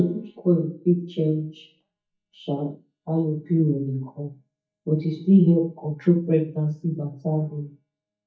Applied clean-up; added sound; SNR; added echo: neural mask model DeepFilterNet 3.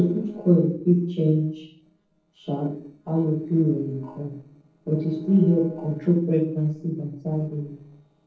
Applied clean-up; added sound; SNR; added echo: neural separator model SepFormer DNS4.